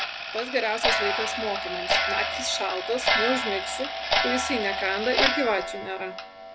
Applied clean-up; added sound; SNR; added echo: none; Clock; -2 dB; none.